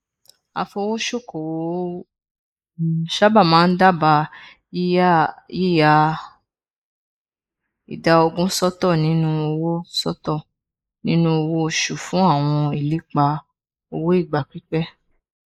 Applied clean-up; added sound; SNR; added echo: neural mask model Resemble Enhance denoiser.